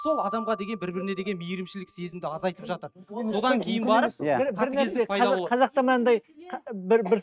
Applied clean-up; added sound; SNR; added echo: neural mask model RNNoise.